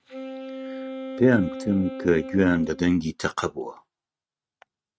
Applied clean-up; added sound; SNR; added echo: neural mask model RNNoise.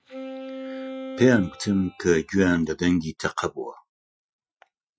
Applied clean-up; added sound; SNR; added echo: classical method Wiener filter.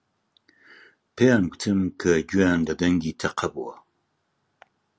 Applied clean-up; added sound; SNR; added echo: none; none; none; none.